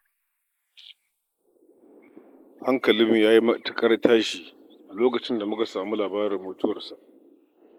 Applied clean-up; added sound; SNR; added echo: neural mask model Resemble Enhance denoiser.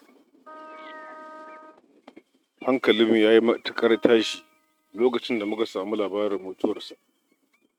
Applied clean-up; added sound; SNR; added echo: neural mask model RNNoise.